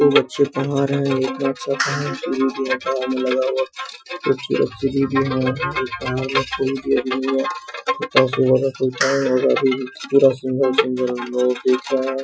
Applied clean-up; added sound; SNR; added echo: classical method Wiener filter.